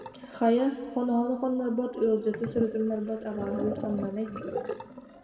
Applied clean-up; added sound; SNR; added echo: none; Sink (filling or washing); 10 dB; reverberation time 1.7 s.